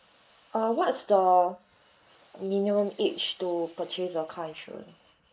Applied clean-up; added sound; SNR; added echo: neural mask model Resemble Enhance denoiser.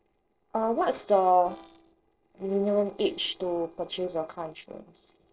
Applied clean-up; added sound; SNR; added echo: neural separator model SepFormer DNS4.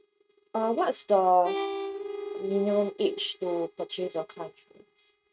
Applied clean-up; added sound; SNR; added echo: neural mask model RNNoise.